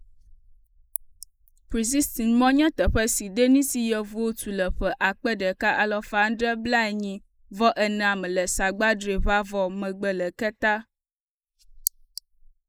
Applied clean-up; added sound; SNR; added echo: neural mask model Resemble Enhance denoiser.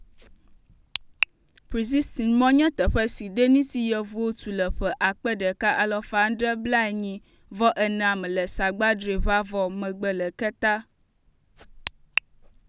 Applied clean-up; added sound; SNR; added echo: none; none; none; none.